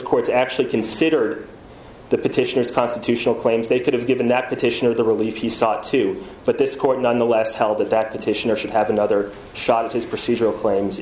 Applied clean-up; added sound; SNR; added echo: none; none; none; none.